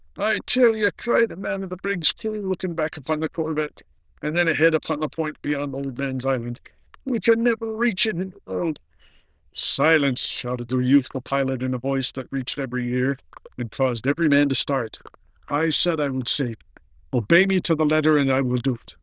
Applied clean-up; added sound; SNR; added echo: neural diffusion model UNIVERSE++.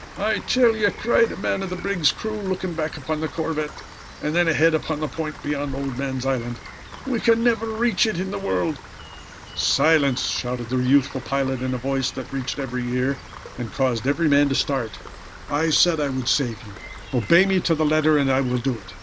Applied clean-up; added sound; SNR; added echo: none; Rain; 15 dB; none.